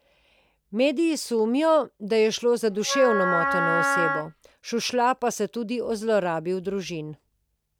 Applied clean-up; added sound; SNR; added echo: none; Wind instrument, woodwind instrument; 0 dB; none.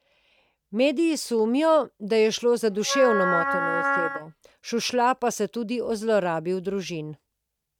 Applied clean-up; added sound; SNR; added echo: neural mask model RNNoise.